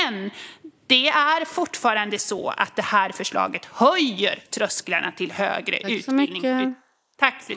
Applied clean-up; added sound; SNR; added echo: neural mask model Resemble Enhance denoiser.